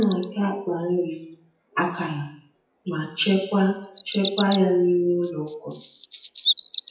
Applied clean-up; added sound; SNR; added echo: classical method WPE with log-MMSE.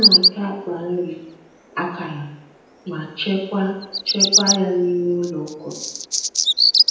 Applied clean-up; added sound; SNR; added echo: none; Bird vocalization, bird call, bird song; -3 dB; reverberation time 0.9 s.